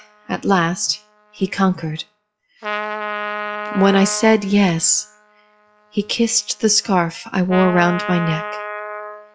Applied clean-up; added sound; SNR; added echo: classical method log-MMSE.